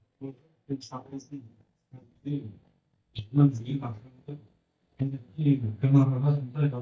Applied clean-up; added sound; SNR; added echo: neural mask model DeepFilterNet 3.